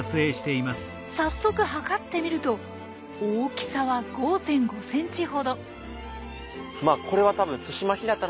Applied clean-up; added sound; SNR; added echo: none; none; none; none.